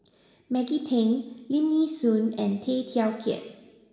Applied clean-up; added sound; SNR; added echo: none; none; none; reverberation time 1.1 s.